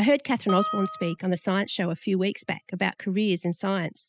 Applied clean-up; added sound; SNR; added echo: classical method spectral subtraction.